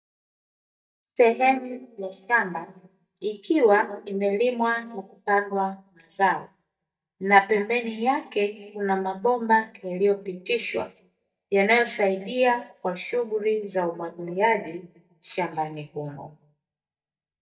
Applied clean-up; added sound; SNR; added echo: neural mask model DeepFilterNet 3.